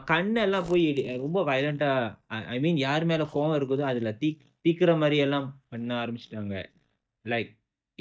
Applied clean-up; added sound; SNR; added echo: neural mask model DeepFilterNet 3.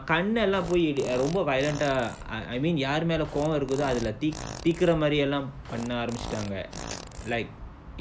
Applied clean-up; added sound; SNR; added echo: none; Fart; 15 dB; none.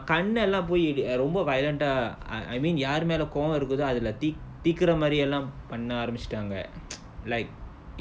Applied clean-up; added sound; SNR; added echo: none; none; none; none.